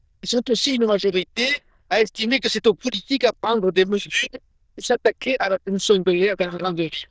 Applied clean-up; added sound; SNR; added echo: neural diffusion model UNIVERSE++.